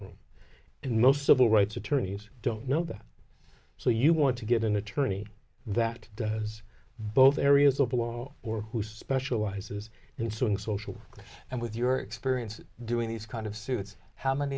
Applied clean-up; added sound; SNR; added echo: none; none; none; none.